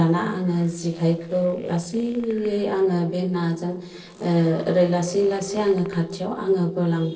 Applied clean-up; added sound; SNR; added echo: neural separator model SepFormer DNS4.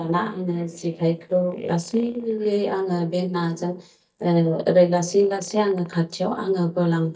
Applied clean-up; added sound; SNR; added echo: neural mask model DeepFilterNet 3.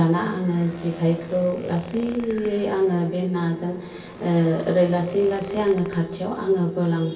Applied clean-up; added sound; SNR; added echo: none; Zipper (clothing); 20 dB; reverberation time 0.2 s.